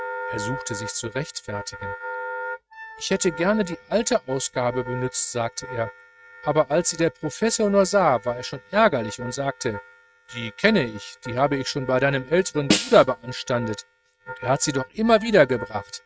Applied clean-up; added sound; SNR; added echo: neural mask model RNNoise.